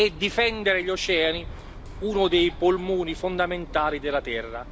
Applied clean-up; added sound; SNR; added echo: none; Bird; 14 dB; none.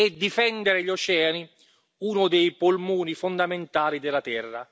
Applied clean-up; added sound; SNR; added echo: none; none; none; none.